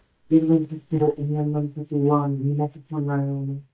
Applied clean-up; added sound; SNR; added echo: neural mask model DeepFilterNet 3.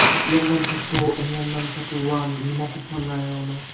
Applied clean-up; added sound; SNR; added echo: none; Hiss; 2 dB; reverberation time 0.6 s.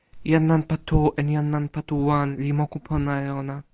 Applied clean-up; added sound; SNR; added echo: none; none; none; none.